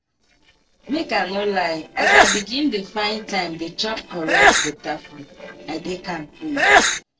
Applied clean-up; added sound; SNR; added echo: neural separator model SepFormer DNS4.